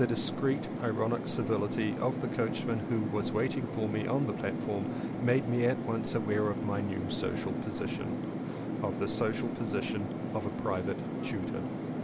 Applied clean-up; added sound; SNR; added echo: none; Fixed-wing aircraft, airplane; 2 dB; none.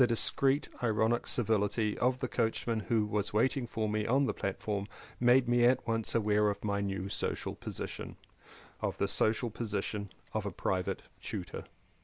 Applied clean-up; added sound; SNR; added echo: none; none; none; none.